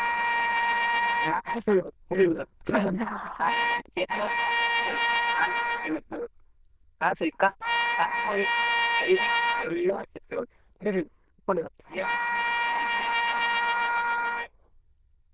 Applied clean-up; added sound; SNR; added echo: neural diffusion model UNIVERSE++.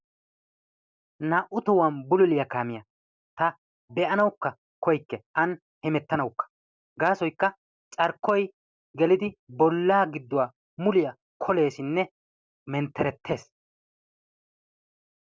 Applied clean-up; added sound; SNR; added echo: none; none; none; none.